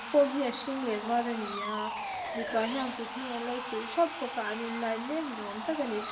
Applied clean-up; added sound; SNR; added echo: none; Sawing; 5 dB; reverberation time 0.7 s.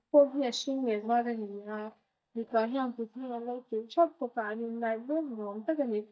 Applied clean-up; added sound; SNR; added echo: neural mask model DeepFilterNet 3.